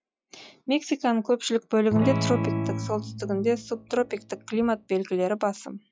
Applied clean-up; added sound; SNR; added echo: classical method log-MMSE.